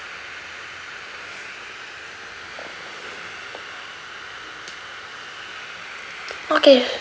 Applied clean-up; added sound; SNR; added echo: none; none; none; none.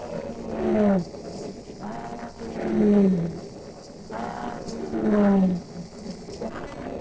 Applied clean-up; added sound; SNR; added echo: neural separator model SepFormer DNS4.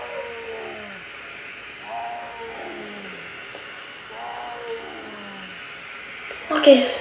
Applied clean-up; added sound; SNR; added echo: none; Wild animals; 12 dB; reverberation time 0.3 s.